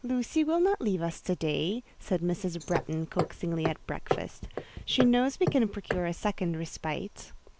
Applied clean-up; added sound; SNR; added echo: none; Hammer; 6 dB; none.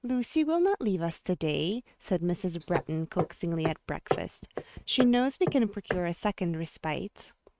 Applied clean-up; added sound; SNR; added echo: neural mask model RNNoise.